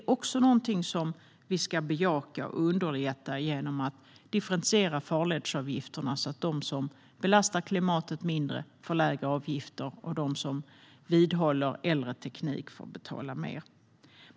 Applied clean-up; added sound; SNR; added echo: none; none; none; none.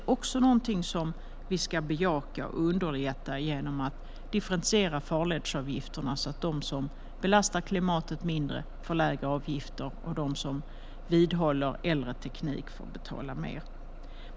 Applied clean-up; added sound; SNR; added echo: none; Bus; 10 dB; none.